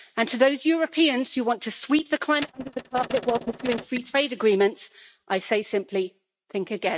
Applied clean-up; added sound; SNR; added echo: neural mask model RNNoise.